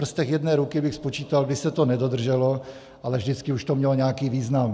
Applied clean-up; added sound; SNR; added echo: none; none; none; none.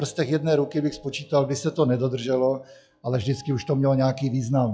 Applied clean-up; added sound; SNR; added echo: classical method log-MMSE.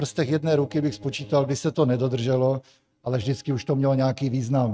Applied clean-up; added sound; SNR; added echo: neural mask model RNNoise.